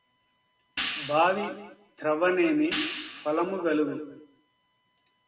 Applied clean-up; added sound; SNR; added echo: none; Hi-hat; 4 dB; none.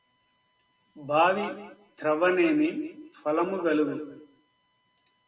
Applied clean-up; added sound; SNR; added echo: none; none; none; none.